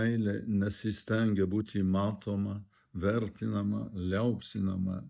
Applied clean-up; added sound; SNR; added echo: neural mask model DeepFilterNet 3.